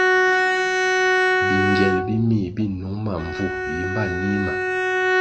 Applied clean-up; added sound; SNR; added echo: none; Bowed string instrument; -4 dB; reverberation time 0.7 s.